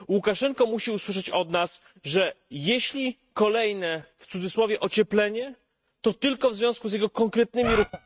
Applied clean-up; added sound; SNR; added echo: neural mask model RNNoise.